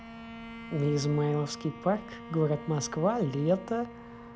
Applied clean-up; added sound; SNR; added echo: none; Bowed string instrument; 14 dB; none.